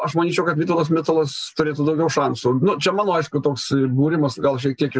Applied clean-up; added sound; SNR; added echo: neural mask model Resemble Enhance denoiser.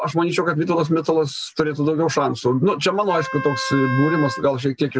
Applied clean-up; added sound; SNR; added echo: none; Wind instrument, woodwind instrument; 8 dB; none.